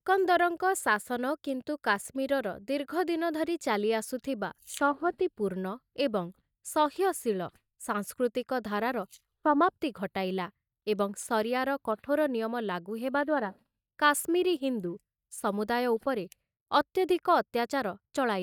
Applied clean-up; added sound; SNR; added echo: neural mask model DeepFilterNet 3.